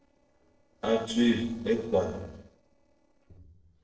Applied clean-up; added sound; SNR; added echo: neural separator model SepFormer DNS4.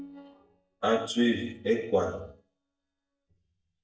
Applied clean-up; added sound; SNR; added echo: neural mask model DeepFilterNet 3.